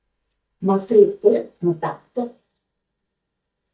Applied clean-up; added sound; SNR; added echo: neural mask model DeepFilterNet 3.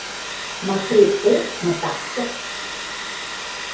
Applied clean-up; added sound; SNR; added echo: none; Domestic sounds, home sounds; 7 dB; reverberation time 0.6 s.